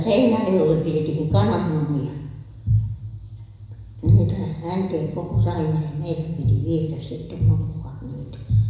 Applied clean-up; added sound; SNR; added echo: none; none; none; reverberation time 1.0 s.